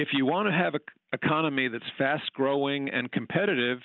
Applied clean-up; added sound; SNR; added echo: none; none; none; none.